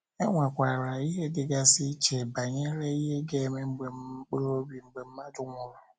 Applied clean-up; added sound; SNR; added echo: none; none; none; none.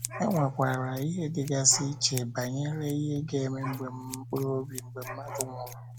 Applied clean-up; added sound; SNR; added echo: none; Scissors + Dog; 10 dB; none.